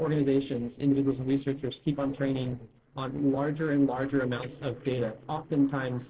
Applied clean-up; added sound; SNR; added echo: neural separator model SepFormer DNS4.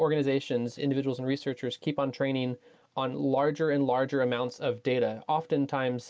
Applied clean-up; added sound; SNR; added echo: none; none; none; none.